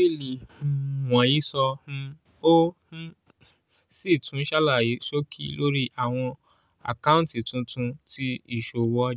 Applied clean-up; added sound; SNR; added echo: none; none; none; none.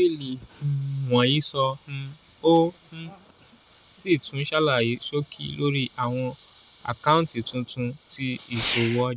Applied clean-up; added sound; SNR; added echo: none; Fireworks; 16 dB; none.